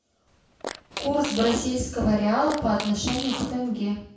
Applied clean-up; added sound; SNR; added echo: none; Fart; 11 dB; reverberation time 0.6 s.